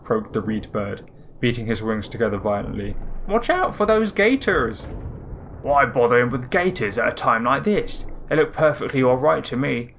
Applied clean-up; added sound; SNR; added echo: none; Thunder; 17 dB; none.